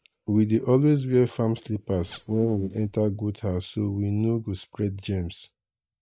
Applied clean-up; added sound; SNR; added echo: neural mask model DeepFilterNet 3.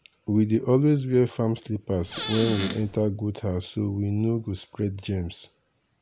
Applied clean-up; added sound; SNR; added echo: none; Squeak / Cupboard open or close; 4 dB; none.